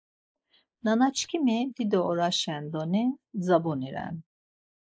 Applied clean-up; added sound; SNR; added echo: neural mask model Resemble Enhance denoiser.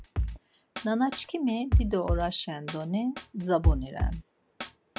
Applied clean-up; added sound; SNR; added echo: none; Drum kit; -1 dB; none.